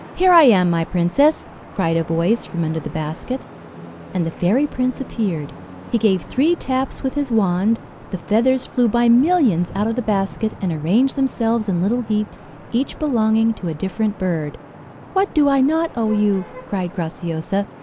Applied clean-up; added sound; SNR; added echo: none; Traffic noise, roadway noise / Vehicle horn, car horn, honking; 18 dB; none.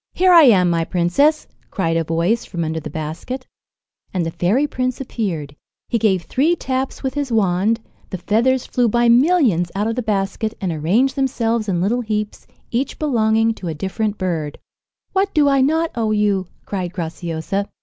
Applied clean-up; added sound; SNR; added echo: none; none; none; none.